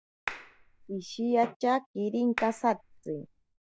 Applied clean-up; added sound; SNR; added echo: none; Clapping; 12 dB; none.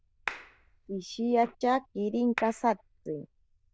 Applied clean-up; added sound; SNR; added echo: neural diffusion model UNIVERSE++.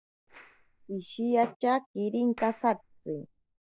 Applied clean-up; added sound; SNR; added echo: neural separator model SepFormer DNS4.